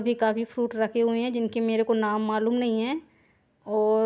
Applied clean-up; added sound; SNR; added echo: none; none; none; none.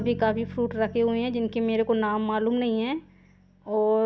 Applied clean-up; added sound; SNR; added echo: none; Bass guitar; 16 dB; none.